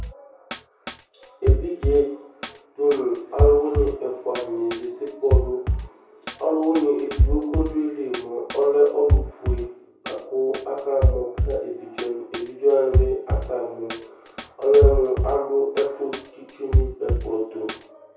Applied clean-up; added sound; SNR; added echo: none; Drum kit; 1 dB; reverberation time 0.6 s.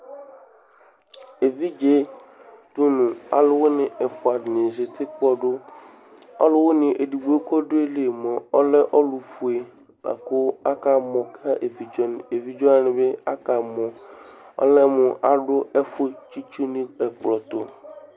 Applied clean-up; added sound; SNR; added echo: none; none; none; none.